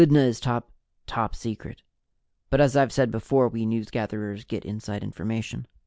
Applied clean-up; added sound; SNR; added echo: none; none; none; none.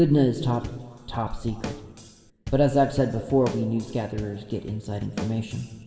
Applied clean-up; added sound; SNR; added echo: none; Drum kit; 14 dB; reverberation time 1.6 s.